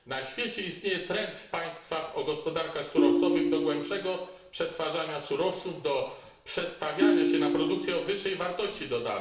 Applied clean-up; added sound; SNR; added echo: none; Ringtone; -5 dB; reverberation time 0.7 s.